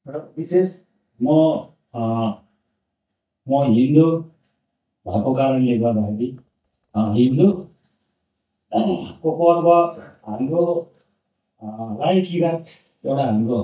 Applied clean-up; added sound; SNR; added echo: neural mask model DeepFilterNet 3.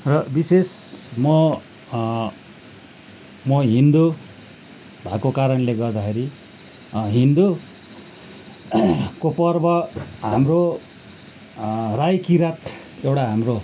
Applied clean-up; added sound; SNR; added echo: none; none; none; none.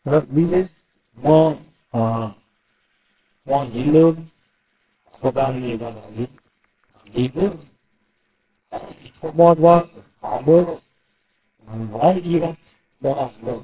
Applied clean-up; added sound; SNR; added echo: neural separator model SepFormer WHAMR!.